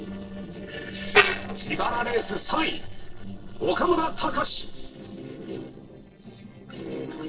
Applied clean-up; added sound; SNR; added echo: neural separator model SepFormer DNS4.